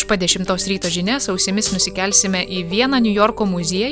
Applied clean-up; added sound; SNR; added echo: none; Hi-hat; 13 dB; none.